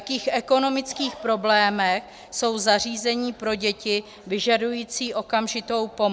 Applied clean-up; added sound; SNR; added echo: none; none; none; none.